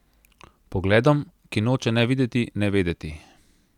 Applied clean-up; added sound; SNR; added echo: none; none; none; none.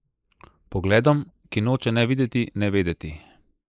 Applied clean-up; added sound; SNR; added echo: neural mask model Resemble Enhance denoiser.